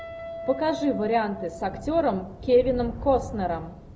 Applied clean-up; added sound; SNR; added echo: none; Thunder / Rain + Guitar; 11 dB; none.